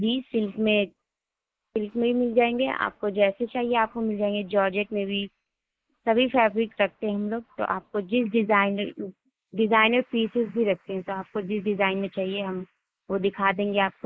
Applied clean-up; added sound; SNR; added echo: neural mask model Resemble Enhance denoiser.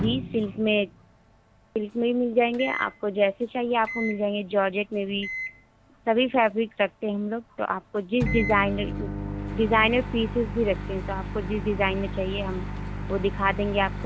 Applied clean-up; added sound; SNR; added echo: none; Microwave oven; 8 dB; none.